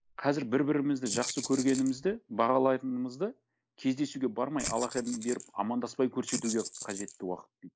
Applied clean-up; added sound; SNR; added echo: neural mask model Resemble Enhance denoiser.